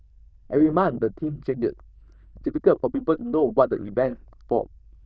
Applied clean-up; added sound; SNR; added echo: neural diffusion model UNIVERSE++.